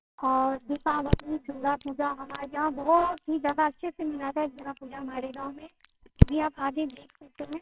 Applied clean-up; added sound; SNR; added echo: neural separator model SepFormer WHAMR!.